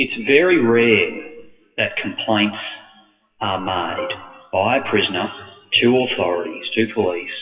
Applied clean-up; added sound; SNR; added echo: classical method WPE with log-MMSE.